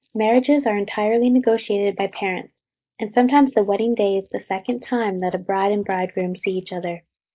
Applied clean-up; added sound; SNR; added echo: neural mask model Resemble Enhance denoiser.